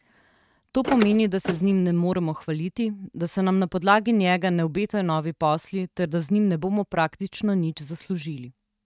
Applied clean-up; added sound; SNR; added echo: neural mask model RNNoise.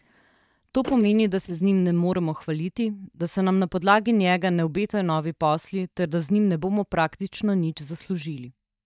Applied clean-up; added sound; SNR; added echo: neural mask model DeepFilterNet 3.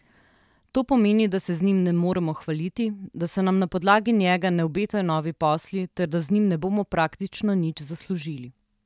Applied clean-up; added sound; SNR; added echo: none; none; none; none.